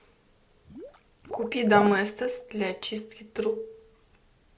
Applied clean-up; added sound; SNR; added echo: none; Water / Liquid; 13 dB; none.